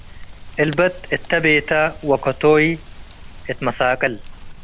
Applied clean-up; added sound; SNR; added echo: none; Rain; 15 dB; none.